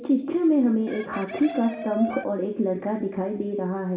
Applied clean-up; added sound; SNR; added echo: none; Chicken, rooster; 12 dB; reverberation time 0.8 s.